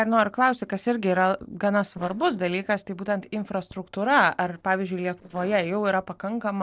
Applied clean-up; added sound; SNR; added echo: neural separator model SepFormer DNS4.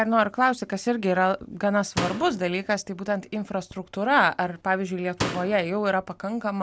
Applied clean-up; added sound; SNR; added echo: none; Slam; 9 dB; none.